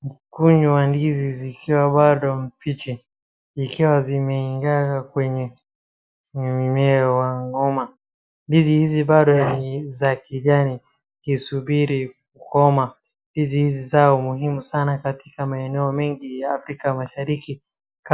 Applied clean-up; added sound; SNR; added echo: neural mask model Resemble Enhance denoiser.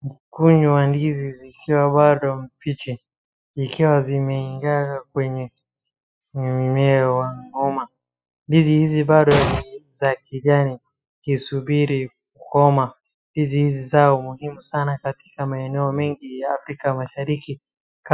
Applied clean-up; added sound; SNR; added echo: classical method spectral subtraction.